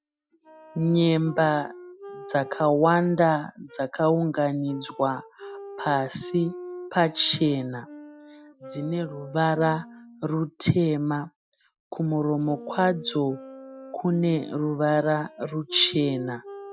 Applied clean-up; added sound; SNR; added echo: classical method Wiener filter.